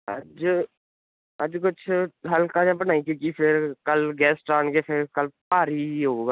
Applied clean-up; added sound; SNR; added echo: none; none; none; none.